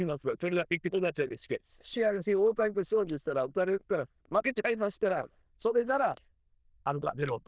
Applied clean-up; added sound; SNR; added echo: neural diffusion model UNIVERSE++.